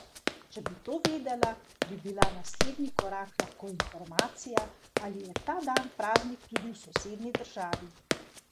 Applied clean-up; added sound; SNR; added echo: none; Run; -4 dB; none.